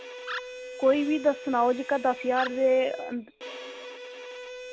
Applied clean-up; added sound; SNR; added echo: none; Bowed string instrument + Animal; 12 dB; none.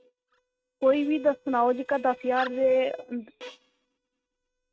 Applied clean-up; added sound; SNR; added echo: neural mask model RNNoise.